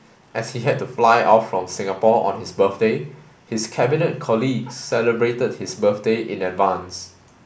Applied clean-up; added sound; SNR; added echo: none; none; none; none.